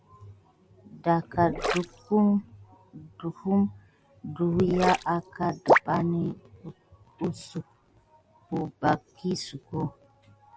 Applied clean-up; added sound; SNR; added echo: none; Gurgling; 5 dB; none.